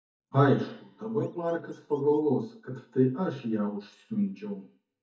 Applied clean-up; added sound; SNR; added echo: neural mask model DeepFilterNet 3.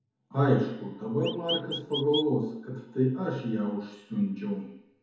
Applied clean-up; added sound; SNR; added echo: none; Chirp, tweet; 6 dB; reverberation time 2.0 s.